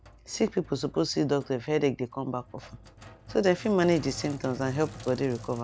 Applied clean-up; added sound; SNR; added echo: none; Sink (filling or washing); 18 dB; none.